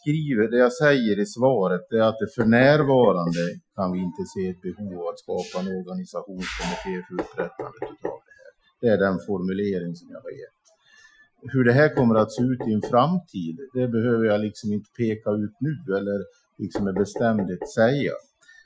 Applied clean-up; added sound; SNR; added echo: classical method Wiener filter.